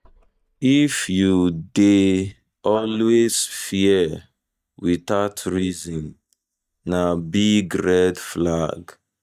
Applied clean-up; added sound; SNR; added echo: neural mask model DeepFilterNet 3.